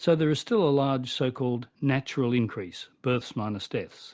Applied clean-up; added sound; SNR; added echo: none; none; none; none.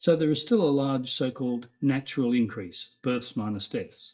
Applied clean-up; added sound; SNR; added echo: neural mask model DeepFilterNet 3.